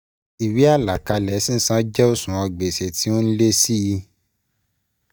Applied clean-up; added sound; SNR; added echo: neural mask model DeepFilterNet 3.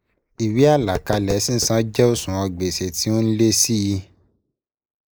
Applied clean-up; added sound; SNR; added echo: neural mask model Resemble Enhance denoiser.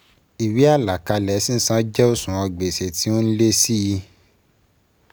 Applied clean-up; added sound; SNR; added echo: none; none; none; none.